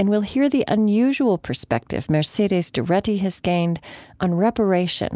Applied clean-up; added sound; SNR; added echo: none; none; none; none.